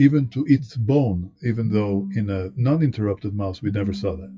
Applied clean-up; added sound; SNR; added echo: classical method WPE with log-MMSE.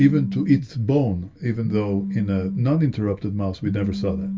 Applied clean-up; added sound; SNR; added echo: none; Telephone; 7 dB; reverberation time 0.1 s.